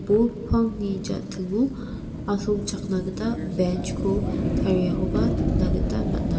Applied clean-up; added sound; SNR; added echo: none; Fire; 1 dB; reverberation time 3.0 s.